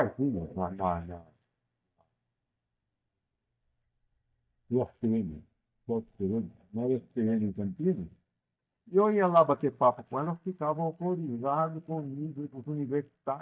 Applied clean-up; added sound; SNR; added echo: neural mask model DeepFilterNet 3.